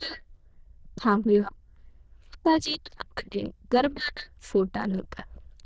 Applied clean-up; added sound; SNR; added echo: neural diffusion model UNIVERSE++.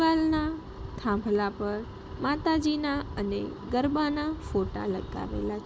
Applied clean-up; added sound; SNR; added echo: none; none; none; none.